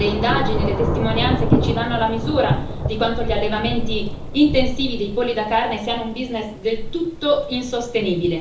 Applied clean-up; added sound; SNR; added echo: none; Thunder / Rain; 2 dB; reverberation time 0.7 s.